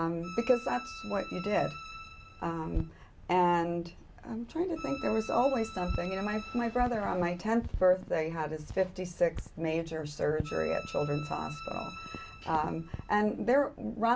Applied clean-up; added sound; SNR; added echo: none; Bowed string instrument; 14 dB; none.